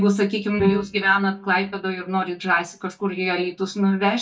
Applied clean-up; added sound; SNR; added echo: neural mask model DeepFilterNet 3.